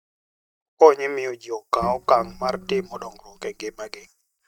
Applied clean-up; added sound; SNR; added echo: neural mask model DeepFilterNet 3.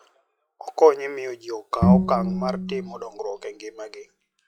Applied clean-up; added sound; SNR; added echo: classical method log-MMSE.